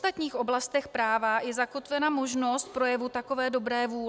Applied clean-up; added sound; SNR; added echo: none; none; none; none.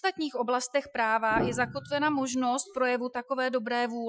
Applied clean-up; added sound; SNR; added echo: classical method Wiener filter.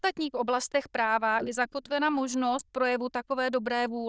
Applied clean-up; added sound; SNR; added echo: neural diffusion model UNIVERSE++.